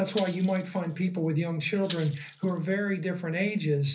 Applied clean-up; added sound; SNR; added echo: none; Rattle (instrument); 6 dB; reverberation time 0.3 s.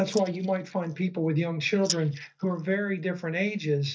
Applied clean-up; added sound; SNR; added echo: neural mask model DeepFilterNet 3.